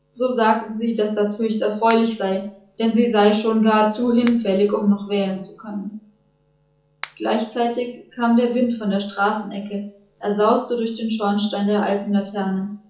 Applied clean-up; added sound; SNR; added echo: none; Finger snapping; 20 dB; reverberation time 0.8 s.